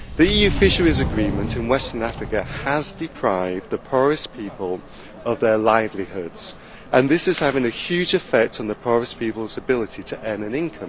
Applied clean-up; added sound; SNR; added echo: none; Subway, metro, underground; 10 dB; none.